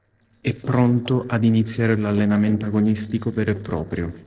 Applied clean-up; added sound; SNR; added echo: neural separator model SepFormer DNS4.